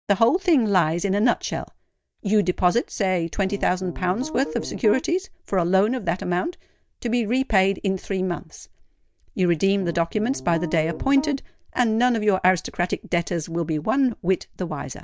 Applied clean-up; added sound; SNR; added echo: neural mask model DeepFilterNet 3.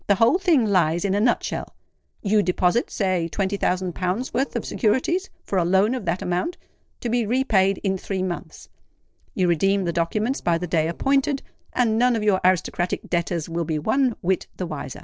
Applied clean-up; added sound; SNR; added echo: neural separator model SepFormer DNS4.